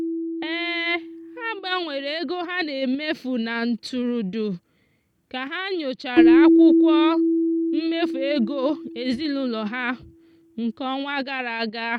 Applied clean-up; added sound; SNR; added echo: none; Keyboard (musical); -3 dB; none.